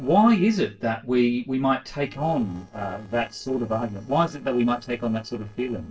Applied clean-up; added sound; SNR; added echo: neural separator model SepFormer DNS4.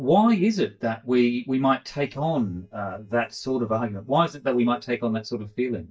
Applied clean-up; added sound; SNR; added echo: neural mask model DeepFilterNet 3.